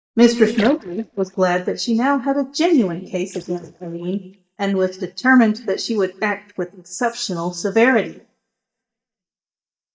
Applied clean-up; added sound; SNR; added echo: neural mask model DeepFilterNet 3.